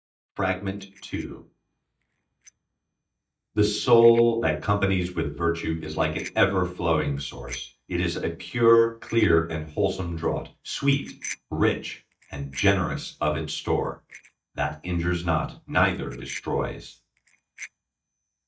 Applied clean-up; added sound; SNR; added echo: neural mask model DeepFilterNet 3.